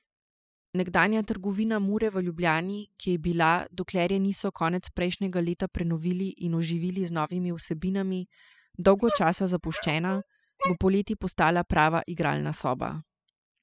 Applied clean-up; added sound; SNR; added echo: classical method spectral subtraction.